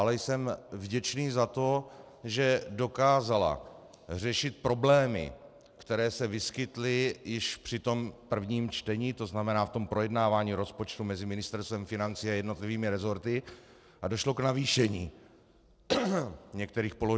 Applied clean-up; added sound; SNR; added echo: none; none; none; none.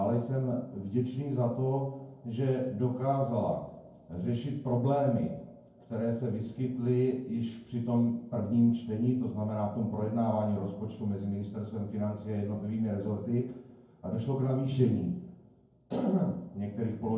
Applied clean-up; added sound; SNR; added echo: none; none; none; reverberation time 0.9 s.